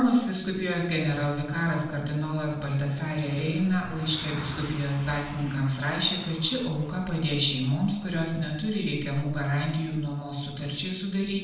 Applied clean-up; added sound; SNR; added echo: none; Car passing by; 20 dB; reverberation time 0.7 s.